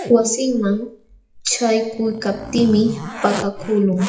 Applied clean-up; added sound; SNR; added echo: classical method WPE with log-MMSE.